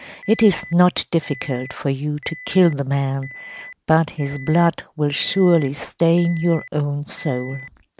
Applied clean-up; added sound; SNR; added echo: none; Alarm; 20 dB; none.